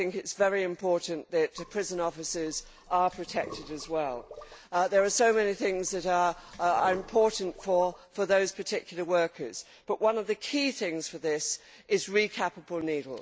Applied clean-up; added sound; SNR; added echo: none; Sink (filling or washing); 19 dB; none.